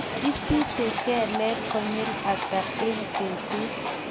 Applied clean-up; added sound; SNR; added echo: none; Livestock, farm animals, working animals; 2 dB; none.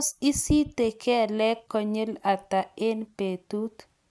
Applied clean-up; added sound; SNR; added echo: none; none; none; none.